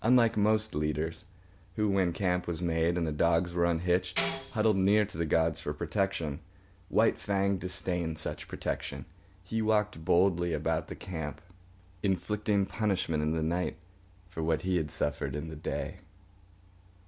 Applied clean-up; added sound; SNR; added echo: none; Tambourine; 9 dB; none.